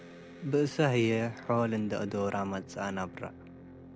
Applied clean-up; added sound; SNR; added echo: none; Electric guitar; 17 dB; none.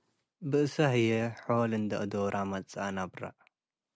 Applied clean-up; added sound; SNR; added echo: none; none; none; none.